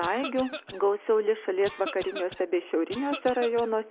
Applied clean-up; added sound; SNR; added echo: none; Cough; 12 dB; none.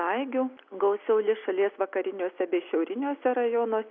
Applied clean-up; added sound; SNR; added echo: none; none; none; none.